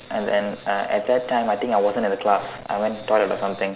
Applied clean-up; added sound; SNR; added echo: none; none; none; none.